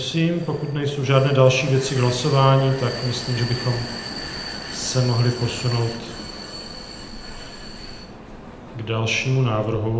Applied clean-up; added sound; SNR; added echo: none; Vehicle; 12 dB; reverberation time 0.8 s.